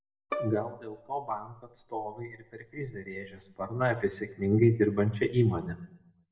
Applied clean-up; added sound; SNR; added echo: none; Bowed string instrument; 13 dB; reverberation time 0.6 s.